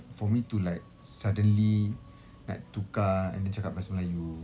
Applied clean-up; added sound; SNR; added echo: none; none; none; none.